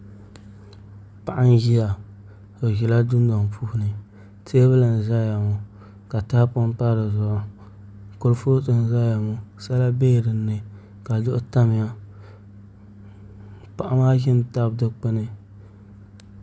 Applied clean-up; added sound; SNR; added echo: none; none; none; none.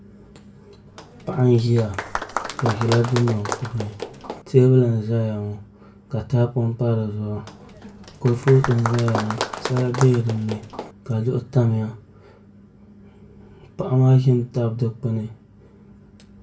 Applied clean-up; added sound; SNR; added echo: none; Applause; 9 dB; reverberation time 0.2 s.